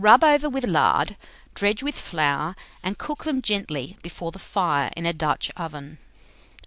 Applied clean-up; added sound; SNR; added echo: none; none; none; none.